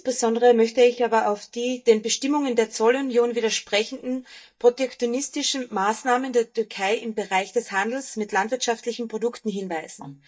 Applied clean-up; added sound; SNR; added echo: neural mask model DeepFilterNet 3.